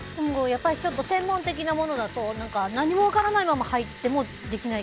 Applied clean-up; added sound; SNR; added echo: none; Liquid; 19 dB; none.